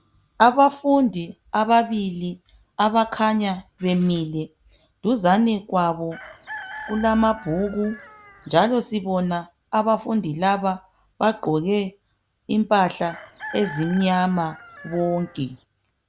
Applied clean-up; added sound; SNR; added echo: none; Chicken, rooster; 16 dB; none.